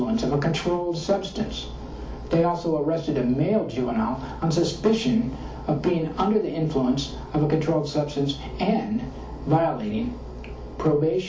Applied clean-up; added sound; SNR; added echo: none; none; none; reverberation time 0.4 s.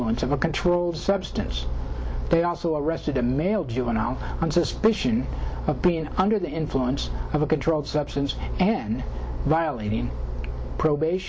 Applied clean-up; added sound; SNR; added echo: none; none; none; none.